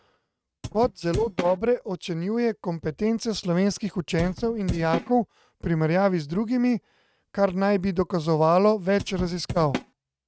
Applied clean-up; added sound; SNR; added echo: neural mask model RNNoise.